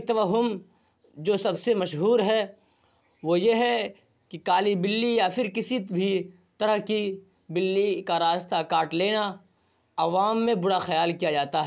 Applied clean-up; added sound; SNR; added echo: none; none; none; none.